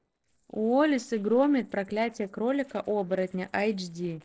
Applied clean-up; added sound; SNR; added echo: neural separator model SepFormer DNS4.